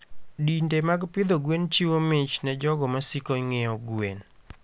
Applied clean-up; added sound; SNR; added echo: none; none; none; none.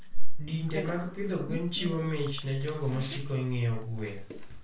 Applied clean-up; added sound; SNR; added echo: none; Bicycle; 18 dB; reverberation time 0.3 s.